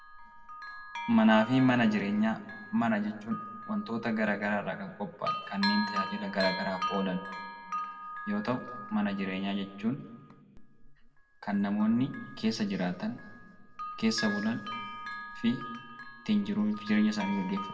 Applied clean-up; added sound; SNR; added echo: none; Bell; 10 dB; reverberation time 1.2 s.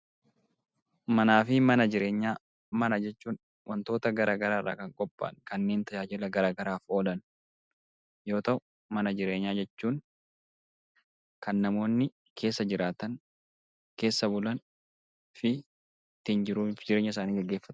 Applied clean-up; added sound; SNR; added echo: none; none; none; none.